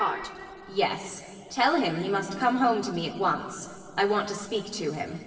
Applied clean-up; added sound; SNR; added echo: none; none; none; reverberation time 2.4 s.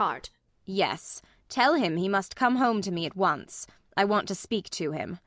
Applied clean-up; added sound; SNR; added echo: none; none; none; none.